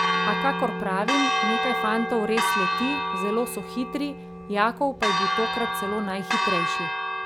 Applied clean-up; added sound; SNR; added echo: none; Church bell; -1 dB; none.